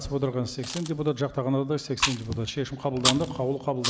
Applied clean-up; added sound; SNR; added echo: none; Chewing, mastication; 5 dB; none.